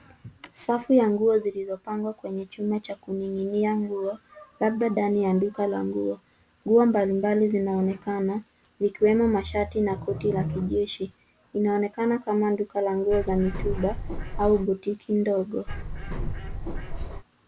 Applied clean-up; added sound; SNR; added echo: none; Bird; 5 dB; none.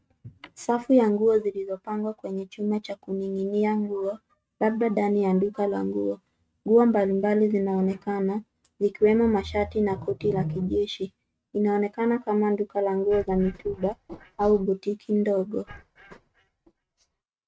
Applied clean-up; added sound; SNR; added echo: neural mask model RNNoise.